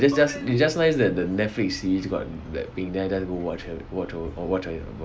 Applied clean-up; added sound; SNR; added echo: none; none; none; none.